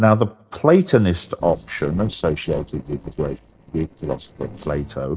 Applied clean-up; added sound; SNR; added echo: neural separator model SepFormer DNS4.